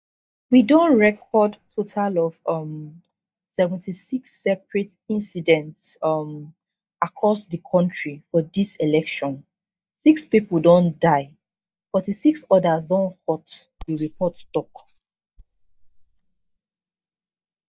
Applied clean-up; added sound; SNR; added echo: neural mask model DeepFilterNet 3.